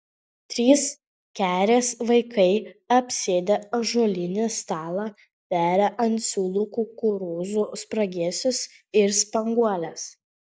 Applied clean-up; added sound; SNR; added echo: none; none; none; none.